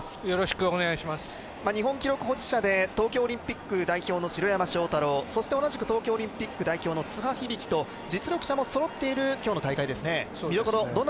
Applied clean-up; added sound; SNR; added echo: none; none; none; none.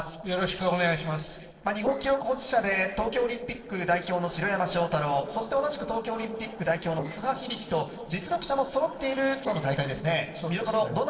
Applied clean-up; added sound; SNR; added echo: neural separator model SepFormer DNS4.